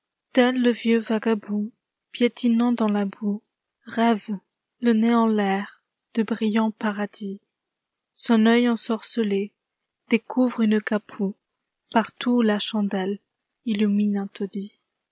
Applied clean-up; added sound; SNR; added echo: none; none; none; none.